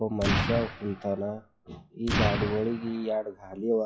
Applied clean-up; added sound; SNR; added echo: classical method WPE with log-MMSE.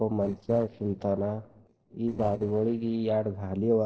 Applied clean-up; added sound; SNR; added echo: neural separator model SepFormer DNS4.